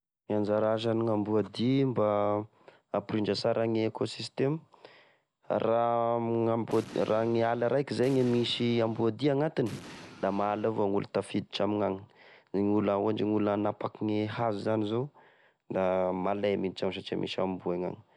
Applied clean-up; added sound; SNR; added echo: none; Explosion; 19 dB; none.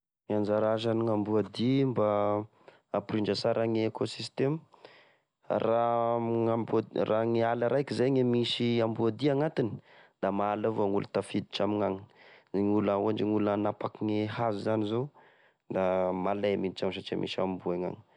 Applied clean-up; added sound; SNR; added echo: none; none; none; none.